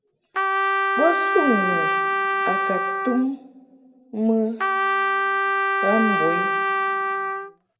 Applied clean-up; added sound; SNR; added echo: none; Trumpet; -4 dB; reverberation time 1.3 s.